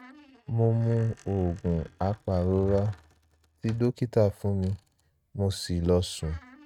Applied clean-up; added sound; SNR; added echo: neural mask model RNNoise.